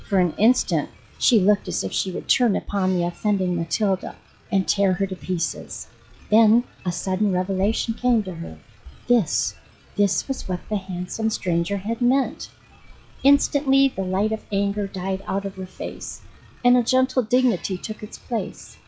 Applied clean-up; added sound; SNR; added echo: classical method log-MMSE.